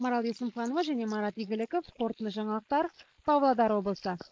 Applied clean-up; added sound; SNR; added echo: neural mask model Resemble Enhance denoiser.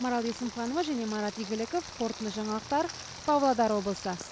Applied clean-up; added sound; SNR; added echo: none; Frying (food) + Aircraft; 13 dB; none.